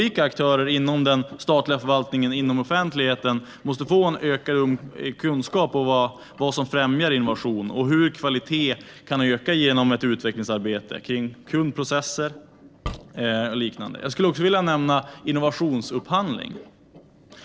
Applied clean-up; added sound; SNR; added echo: neural separator model SepFormer DNS4.